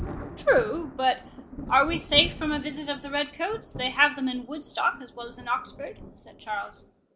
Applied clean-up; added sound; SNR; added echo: none; Thunder; 13 dB; none.